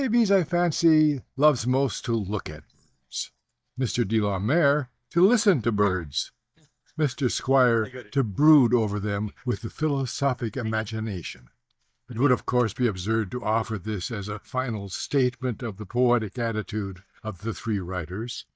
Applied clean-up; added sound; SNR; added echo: neural mask model DeepFilterNet 3.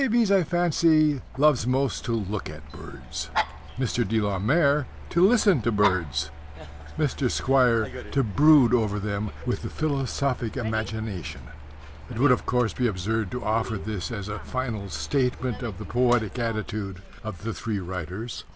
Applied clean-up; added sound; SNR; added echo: none; Mechanical fan + Dog; 12 dB; none.